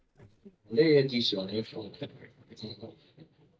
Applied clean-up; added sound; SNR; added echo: neural mask model DeepFilterNet 3.